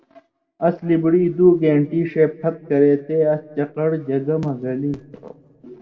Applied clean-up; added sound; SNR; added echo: none; none; none; reverberation time 1.5 s.